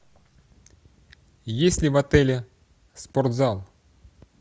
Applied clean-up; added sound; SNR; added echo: none; none; none; none.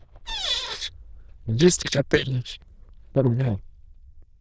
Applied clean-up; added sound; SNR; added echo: neural diffusion model UNIVERSE++.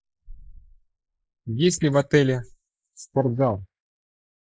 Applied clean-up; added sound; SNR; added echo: neural mask model Resemble Enhance denoiser.